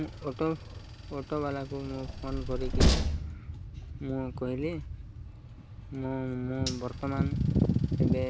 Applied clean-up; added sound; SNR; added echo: none; Train; 2 dB; none.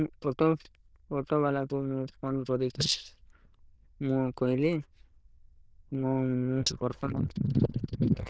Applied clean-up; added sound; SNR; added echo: neural diffusion model UNIVERSE++.